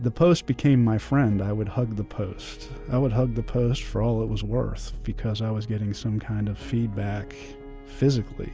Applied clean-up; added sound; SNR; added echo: none; none; none; none.